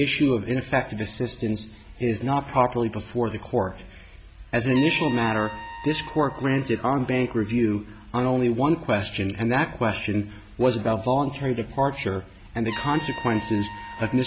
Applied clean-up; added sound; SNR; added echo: none; Trumpet; 18 dB; none.